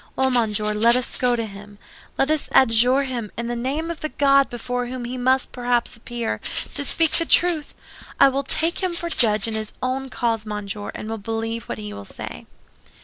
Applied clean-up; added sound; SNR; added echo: none; Rattle (instrument); 11 dB; none.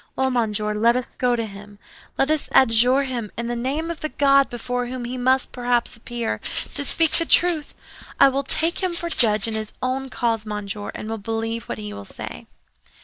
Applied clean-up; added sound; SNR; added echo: neural mask model DeepFilterNet 3.